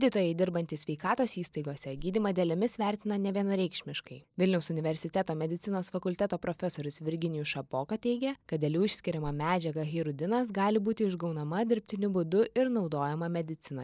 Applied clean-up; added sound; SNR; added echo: neural mask model Resemble Enhance denoiser.